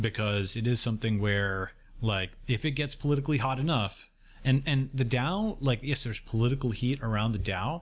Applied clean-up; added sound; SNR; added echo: none; none; none; none.